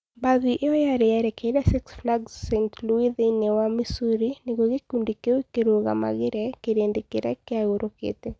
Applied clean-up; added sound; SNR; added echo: none; none; none; none.